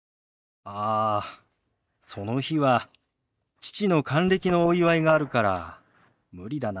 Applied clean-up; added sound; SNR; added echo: neural mask model DeepFilterNet 3.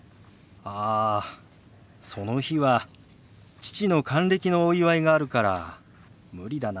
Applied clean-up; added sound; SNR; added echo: none; none; none; none.